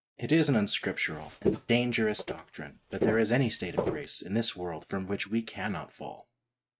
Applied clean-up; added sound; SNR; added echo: neural mask model RNNoise.